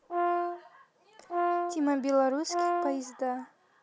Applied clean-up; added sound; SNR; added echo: none; Brass instrument; 0 dB; none.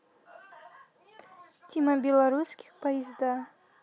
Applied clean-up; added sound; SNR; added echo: none; none; none; none.